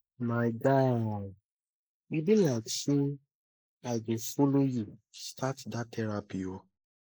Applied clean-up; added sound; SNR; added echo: neural mask model Resemble Enhance denoiser.